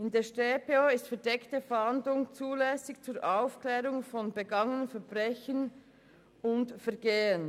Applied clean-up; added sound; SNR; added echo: none; none; none; none.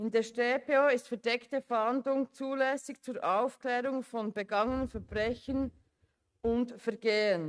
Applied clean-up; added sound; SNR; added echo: neural mask model RNNoise.